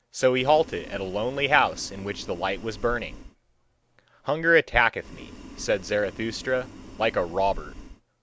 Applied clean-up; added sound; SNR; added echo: none; Boiling; 15 dB; none.